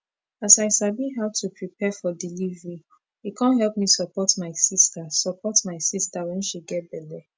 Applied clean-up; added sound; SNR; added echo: none; none; none; none.